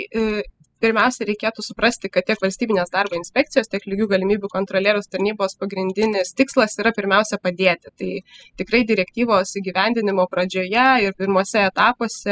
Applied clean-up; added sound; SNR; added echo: classical method spectral subtraction.